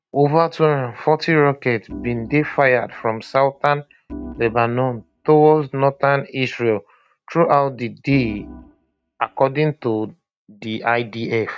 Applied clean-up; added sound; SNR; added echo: neural mask model RNNoise.